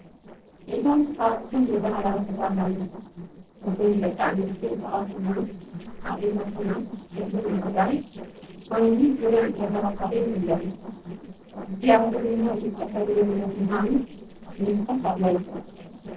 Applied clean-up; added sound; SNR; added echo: neural separator model SepFormer DNS4.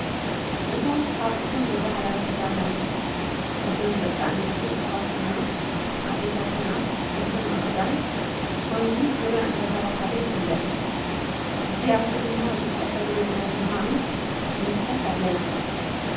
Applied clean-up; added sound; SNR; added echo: none; Water; -2 dB; reverberation time 0.6 s.